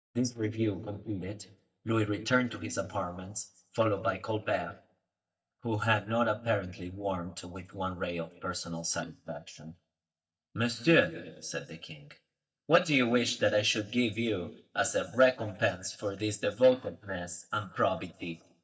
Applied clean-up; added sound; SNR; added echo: neural mask model DeepFilterNet 3.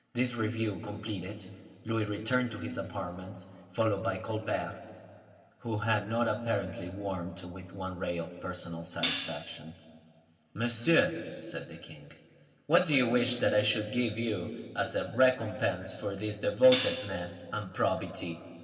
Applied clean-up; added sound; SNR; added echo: none; Hi-hat; 3 dB; reverberation time 2.6 s.